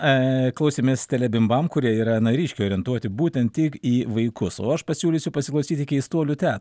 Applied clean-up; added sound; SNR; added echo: none; none; none; none.